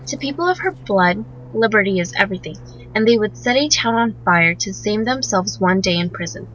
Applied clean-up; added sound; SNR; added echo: none; Fixed-wing aircraft, airplane; 18 dB; none.